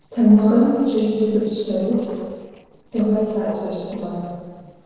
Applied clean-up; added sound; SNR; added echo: neural separator model SepFormer DNS4.